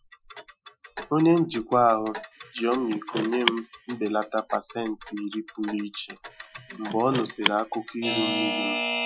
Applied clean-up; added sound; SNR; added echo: classical method Wiener filter.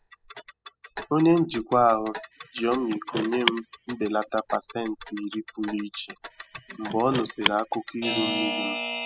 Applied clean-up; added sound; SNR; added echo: classical method spectral subtraction.